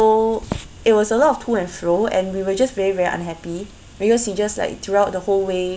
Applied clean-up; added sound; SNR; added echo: none; none; none; none.